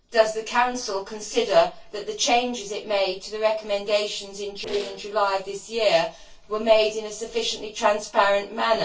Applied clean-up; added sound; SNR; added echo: neural separator model SepFormer DNS4.